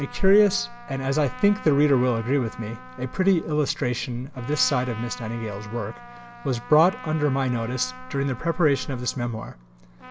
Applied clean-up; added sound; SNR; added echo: none; Trumpet; 18 dB; none.